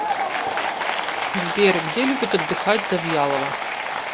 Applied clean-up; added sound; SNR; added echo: none; Applause / Crowd; 1 dB; none.